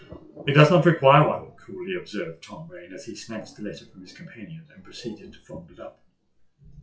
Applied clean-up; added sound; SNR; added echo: classical method WPE with log-MMSE.